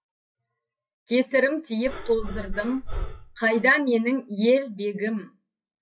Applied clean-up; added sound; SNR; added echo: classical method WPE with log-MMSE.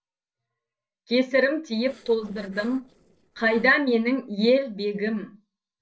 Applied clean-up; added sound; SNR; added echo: neural separator model SepFormer DNS4.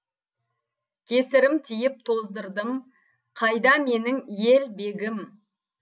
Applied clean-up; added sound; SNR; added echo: none; none; none; none.